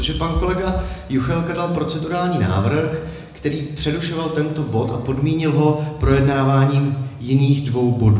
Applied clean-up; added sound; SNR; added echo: none; none; none; reverberation time 0.9 s.